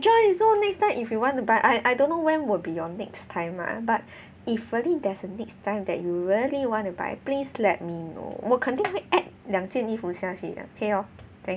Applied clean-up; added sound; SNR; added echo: none; none; none; none.